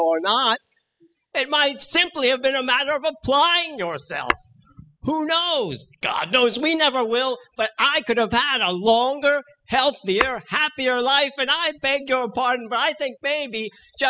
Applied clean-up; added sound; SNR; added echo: classical method spectral subtraction.